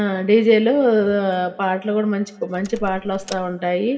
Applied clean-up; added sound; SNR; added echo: none; Door; 16 dB; reverberation time 1.5 s.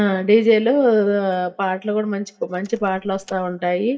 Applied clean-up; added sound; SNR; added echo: neural mask model DeepFilterNet 3.